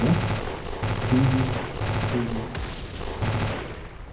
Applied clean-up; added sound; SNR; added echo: none; Gunshot, gunfire; -1 dB; reverberation time 0.4 s.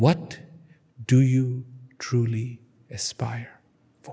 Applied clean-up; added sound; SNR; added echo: none; none; none; none.